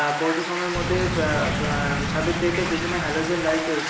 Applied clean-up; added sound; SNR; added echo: none; Stream + Boom; 1 dB; none.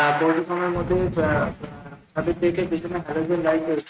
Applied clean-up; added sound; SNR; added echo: neural mask model RNNoise.